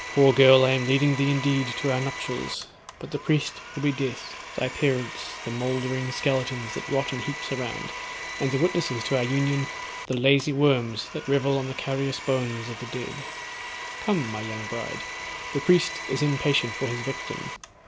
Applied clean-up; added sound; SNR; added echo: none; Domestic sounds, home sounds; 10 dB; none.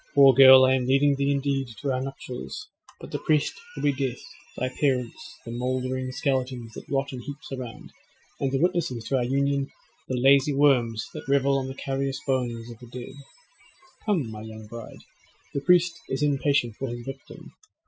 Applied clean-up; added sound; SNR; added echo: classical method Wiener filter.